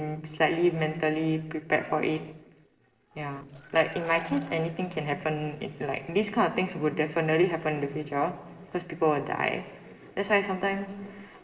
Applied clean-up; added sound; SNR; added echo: neural separator model SepFormer DNS4.